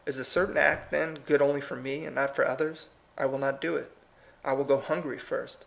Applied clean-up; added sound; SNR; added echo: none; Knock / Wood; 19 dB; none.